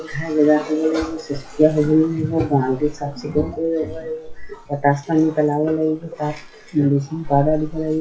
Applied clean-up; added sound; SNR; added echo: classical method WPE with log-MMSE.